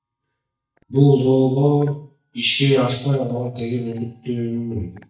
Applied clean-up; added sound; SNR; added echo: neural mask model DeepFilterNet 3.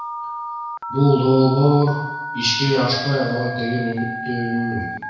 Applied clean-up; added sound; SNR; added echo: none; Telephone; 9 dB; reverberation time 1.1 s.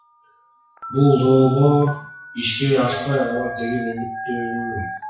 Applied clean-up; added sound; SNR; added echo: classical method WPE with log-MMSE.